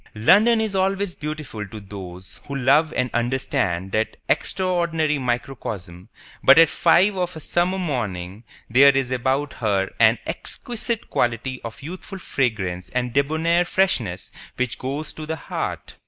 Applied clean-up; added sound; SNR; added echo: none; none; none; none.